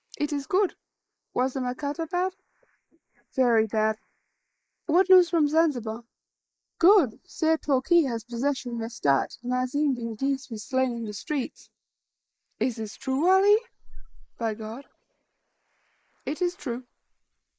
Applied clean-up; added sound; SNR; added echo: neural mask model Resemble Enhance denoiser.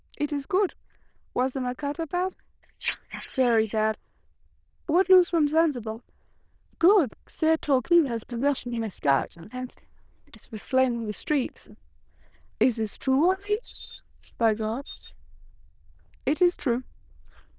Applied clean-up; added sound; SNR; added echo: neural diffusion model UNIVERSE++.